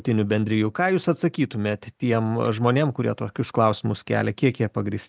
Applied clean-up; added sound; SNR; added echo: none; none; none; none.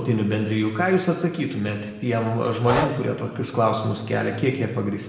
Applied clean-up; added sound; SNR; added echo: none; Breathing; 11 dB; reverberation time 0.9 s.